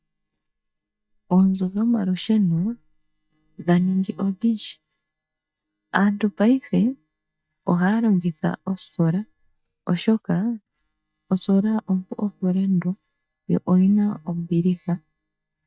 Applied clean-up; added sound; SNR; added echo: neural mask model DeepFilterNet 3.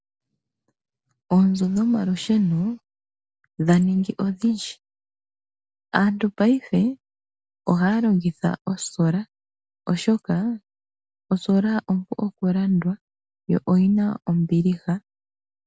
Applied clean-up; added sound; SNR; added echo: none; none; none; none.